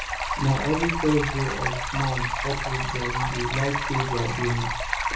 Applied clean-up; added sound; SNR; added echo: none; Stream; 1 dB; reverberation time 1.0 s.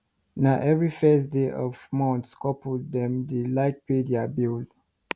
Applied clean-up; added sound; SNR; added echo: none; none; none; none.